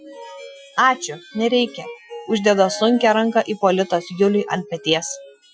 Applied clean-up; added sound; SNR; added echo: classical method Wiener filter.